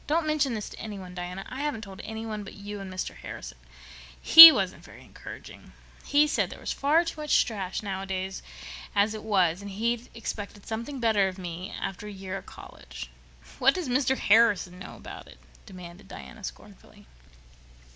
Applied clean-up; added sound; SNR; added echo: none; none; none; none.